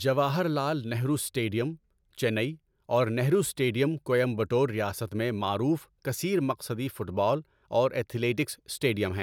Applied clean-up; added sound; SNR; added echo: none; none; none; none.